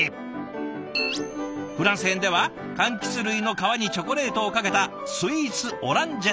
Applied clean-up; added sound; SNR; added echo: none; none; none; none.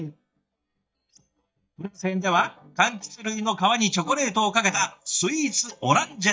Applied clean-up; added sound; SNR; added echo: neural mask model DeepFilterNet 3.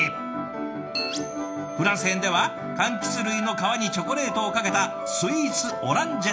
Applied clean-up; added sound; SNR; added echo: none; Wind instrument, woodwind instrument; 7 dB; reverberation time 0.4 s.